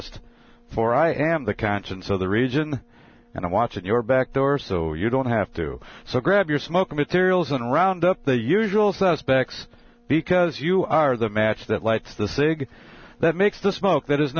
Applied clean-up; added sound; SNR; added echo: none; none; none; none.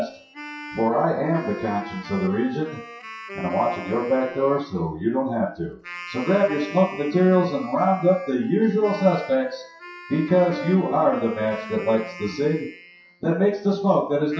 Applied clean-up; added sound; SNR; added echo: classical method WPE with log-MMSE.